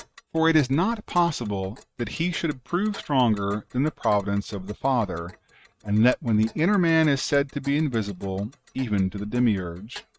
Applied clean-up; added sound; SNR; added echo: neural mask model RNNoise.